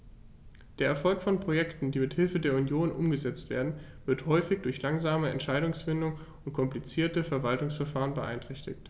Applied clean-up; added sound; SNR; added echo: none; none; none; none.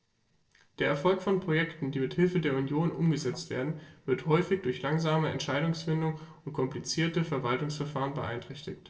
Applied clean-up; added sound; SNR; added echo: neural separator model SepFormer DNS4.